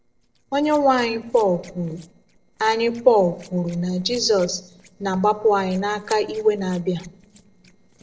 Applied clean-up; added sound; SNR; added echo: neural separator model SepFormer DNS4.